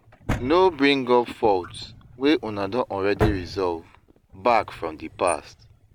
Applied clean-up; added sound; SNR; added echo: none; Drawer open or close; 10 dB; none.